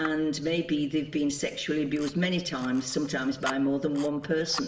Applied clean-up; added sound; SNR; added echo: none; Camera; 16 dB; reverberation time 0.8 s.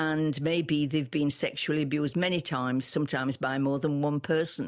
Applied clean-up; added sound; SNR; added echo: none; none; none; none.